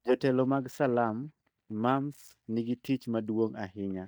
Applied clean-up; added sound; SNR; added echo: neural mask model DeepFilterNet 3.